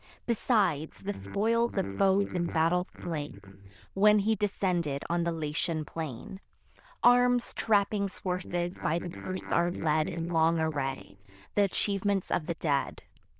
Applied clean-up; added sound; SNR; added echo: neural diffusion model UNIVERSE++.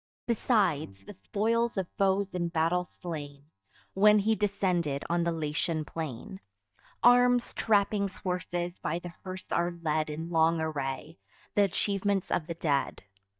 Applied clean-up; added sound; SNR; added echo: neural mask model DeepFilterNet 3.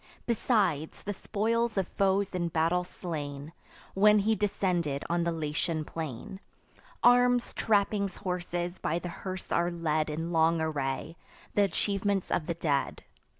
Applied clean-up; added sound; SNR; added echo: none; none; none; none.